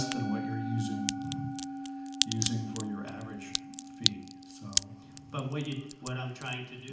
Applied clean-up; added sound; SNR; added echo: none; Musical instrument + Crack; -1 dB; none.